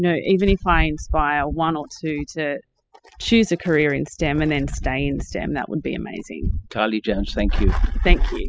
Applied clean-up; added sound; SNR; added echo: classical method spectral subtraction.